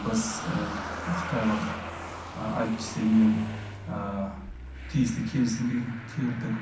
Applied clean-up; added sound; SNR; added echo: none; Engine starting / Motor vehicle (road); 9 dB; reverberation time 0.6 s.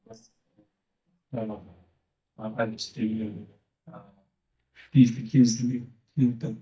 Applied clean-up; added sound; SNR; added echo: neural mask model DeepFilterNet 3.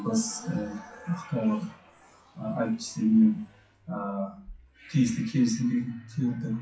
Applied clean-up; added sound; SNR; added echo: classical method WPE with log-MMSE.